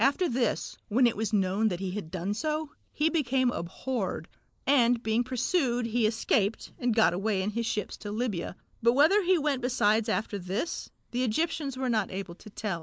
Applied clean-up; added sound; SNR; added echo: neural mask model Resemble Enhance denoiser.